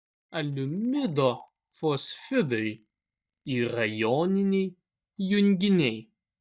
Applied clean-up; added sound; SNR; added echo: neural mask model DeepFilterNet 3.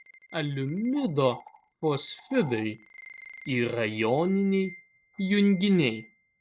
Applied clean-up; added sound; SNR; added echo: neural mask model RNNoise.